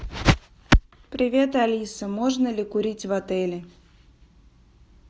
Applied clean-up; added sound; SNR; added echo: none; none; none; none.